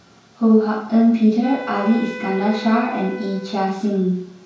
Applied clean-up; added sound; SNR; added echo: none; Wind instrument, woodwind instrument; 15 dB; reverberation time 0.5 s.